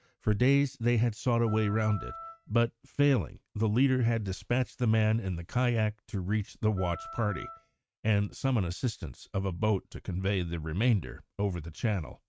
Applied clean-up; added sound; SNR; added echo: neural mask model RNNoise.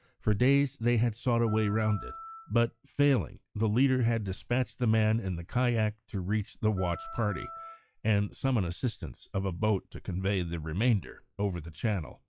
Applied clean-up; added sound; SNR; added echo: classical method log-MMSE.